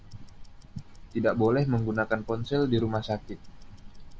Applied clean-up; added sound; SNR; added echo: none; Tick-tock; 14 dB; none.